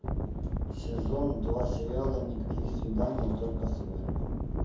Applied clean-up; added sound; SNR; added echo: none; Wind; -4 dB; reverberation time 0.6 s.